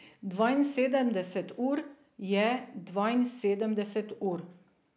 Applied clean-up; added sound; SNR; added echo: none; none; none; none.